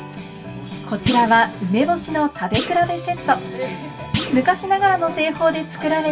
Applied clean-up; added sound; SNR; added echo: none; Thump, thud; 10 dB; reverberation time 0.2 s.